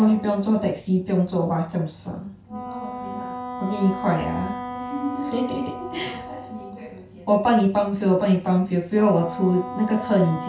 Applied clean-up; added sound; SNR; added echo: none; Wind instrument, woodwind instrument; 12 dB; reverberation time 0.3 s.